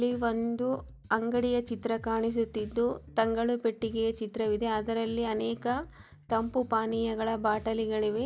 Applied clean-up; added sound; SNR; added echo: none; Bass guitar; 19 dB; none.